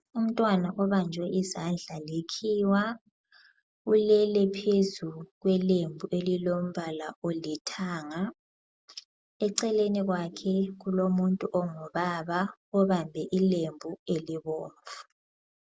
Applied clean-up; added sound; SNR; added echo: none; none; none; none.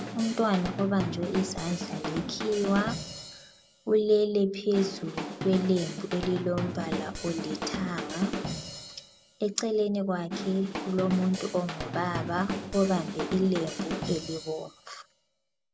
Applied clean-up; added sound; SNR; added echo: none; Drum / Drum kit; 7 dB; none.